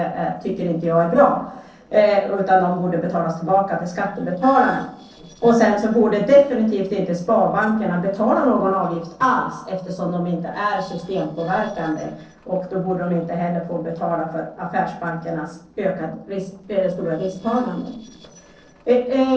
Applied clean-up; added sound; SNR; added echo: neural separator model SepFormer DNS4.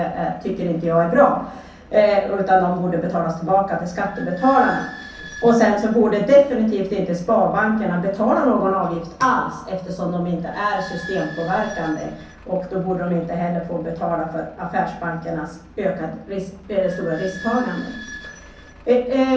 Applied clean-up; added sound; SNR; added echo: none; Squeak / Idling; 20 dB; reverberation time 0.6 s.